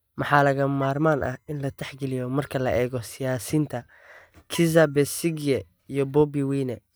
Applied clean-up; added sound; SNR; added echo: neural mask model DeepFilterNet 3.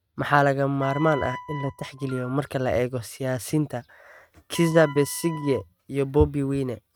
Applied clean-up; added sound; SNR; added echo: neural mask model RNNoise.